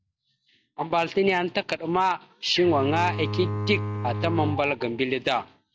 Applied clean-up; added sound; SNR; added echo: none; Bowed string instrument; 4 dB; none.